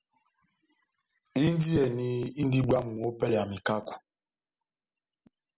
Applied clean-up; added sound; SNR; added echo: none; none; none; none.